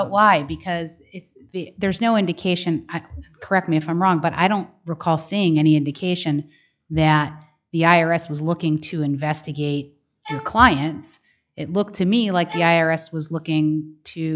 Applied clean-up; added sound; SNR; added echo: classical method log-MMSE.